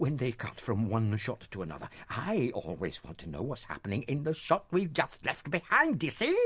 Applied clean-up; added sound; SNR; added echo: none; none; none; none.